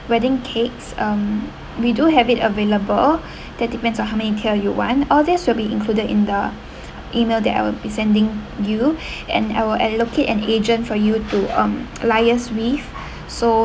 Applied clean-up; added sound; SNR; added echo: none; none; none; none.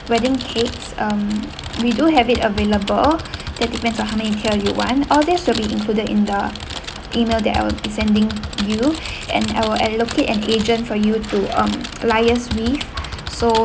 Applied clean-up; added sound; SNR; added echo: none; Typing; 11 dB; none.